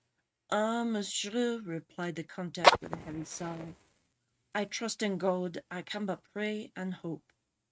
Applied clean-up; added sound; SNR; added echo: neural mask model RNNoise.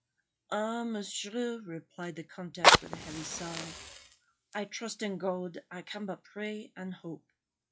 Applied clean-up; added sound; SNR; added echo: classical method log-MMSE.